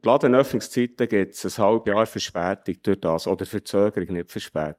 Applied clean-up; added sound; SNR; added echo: neural mask model DeepFilterNet 3.